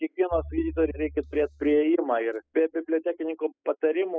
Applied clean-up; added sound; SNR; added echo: classical method spectral subtraction.